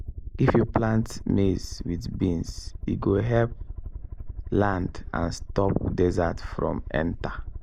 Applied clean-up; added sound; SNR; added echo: neural mask model Resemble Enhance denoiser.